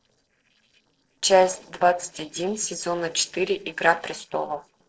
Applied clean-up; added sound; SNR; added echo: neural separator model SepFormer DNS4.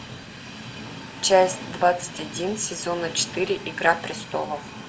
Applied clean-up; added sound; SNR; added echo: none; Train; 12 dB; reverberation time 0.3 s.